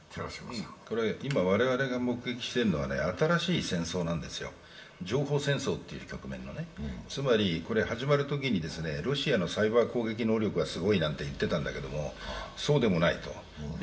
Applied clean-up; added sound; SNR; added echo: none; none; none; reverberation time 0.8 s.